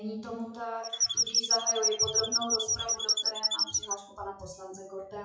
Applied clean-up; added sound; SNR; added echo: classical method WPE with log-MMSE.